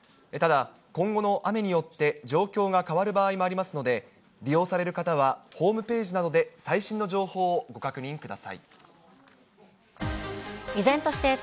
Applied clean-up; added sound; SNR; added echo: none; none; none; none.